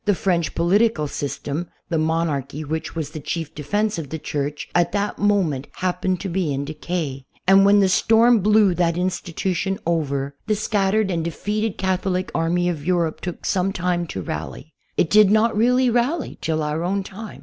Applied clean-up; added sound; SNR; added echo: none; none; none; none.